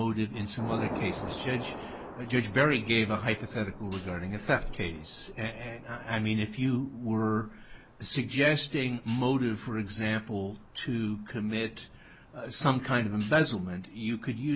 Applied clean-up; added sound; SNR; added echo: none; Thunder / Rain + Hi-hat; 14 dB; none.